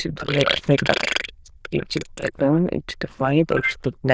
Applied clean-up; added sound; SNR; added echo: neural diffusion model UNIVERSE++.